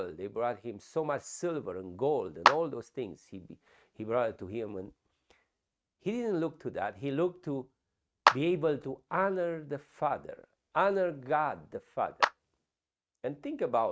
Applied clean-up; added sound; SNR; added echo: neural mask model RNNoise.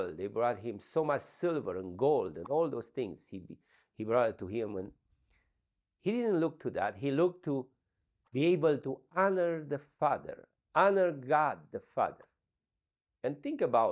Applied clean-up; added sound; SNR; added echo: neural mask model DeepFilterNet 3.